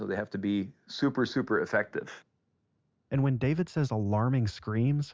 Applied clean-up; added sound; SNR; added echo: none; none; none; none.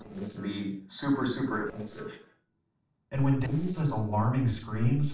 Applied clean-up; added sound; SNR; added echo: neural separator model SepFormer DNS4.